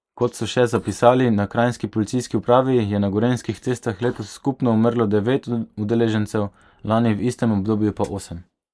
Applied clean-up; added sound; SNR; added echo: neural mask model Resemble Enhance denoiser.